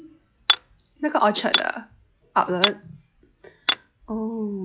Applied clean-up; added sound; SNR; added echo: classical method log-MMSE.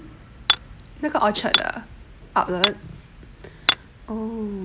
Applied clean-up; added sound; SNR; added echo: none; Hammer; 0 dB; none.